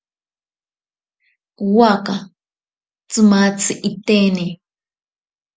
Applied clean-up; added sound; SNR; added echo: none; none; none; none.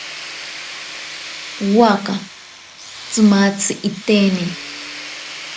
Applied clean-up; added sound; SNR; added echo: none; Tools; 13 dB; none.